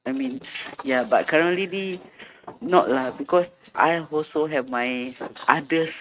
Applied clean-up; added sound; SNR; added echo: neural mask model RNNoise.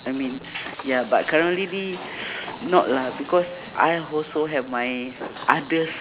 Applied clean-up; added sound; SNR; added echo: none; Walk, footsteps; 15 dB; none.